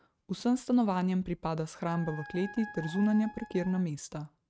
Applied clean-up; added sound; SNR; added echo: neural mask model RNNoise.